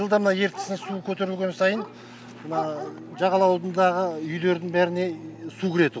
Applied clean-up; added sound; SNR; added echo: none; none; none; none.